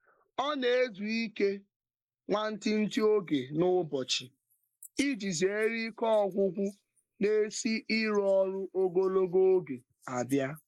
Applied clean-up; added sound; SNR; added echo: neural mask model Resemble Enhance denoiser.